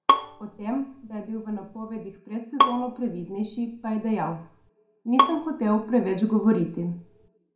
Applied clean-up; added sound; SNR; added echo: none; Bowed string instrument; 2 dB; reverberation time 0.4 s.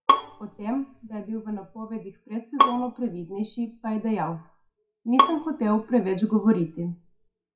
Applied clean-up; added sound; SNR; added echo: classical method WPE with log-MMSE.